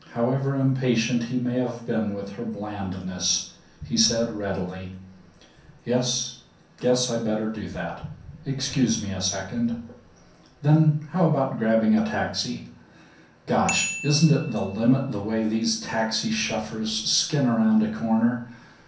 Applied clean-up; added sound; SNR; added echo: none; Bicycle bell; 12 dB; reverberation time 0.6 s.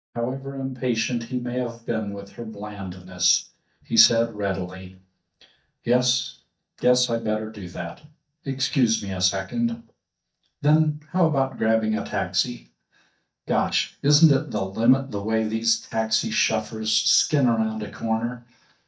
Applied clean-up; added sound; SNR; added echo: neural mask model DeepFilterNet 3.